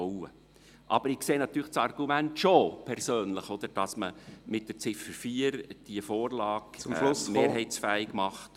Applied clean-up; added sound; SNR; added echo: none; none; none; none.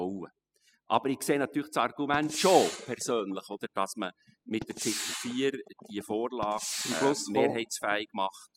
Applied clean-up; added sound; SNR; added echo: classical method spectral subtraction.